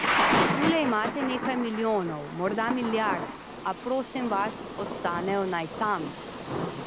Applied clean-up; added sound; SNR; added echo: none; Thunder / Rain; 1 dB; none.